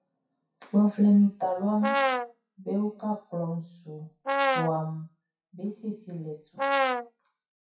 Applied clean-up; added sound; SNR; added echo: classical method WPE with log-MMSE.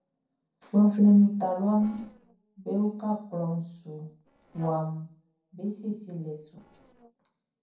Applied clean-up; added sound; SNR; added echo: neural separator model SepFormer DNS4.